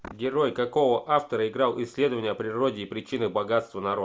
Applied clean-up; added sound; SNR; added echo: none; none; none; none.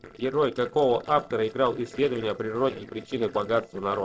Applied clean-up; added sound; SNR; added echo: neural separator model SepFormer DNS4.